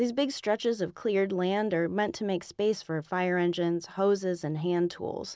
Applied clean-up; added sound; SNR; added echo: none; none; none; none.